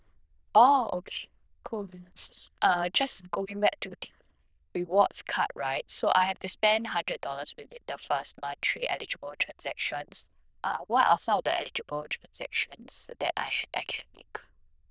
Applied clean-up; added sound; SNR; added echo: neural diffusion model UNIVERSE++.